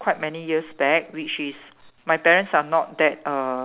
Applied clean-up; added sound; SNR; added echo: none; none; none; none.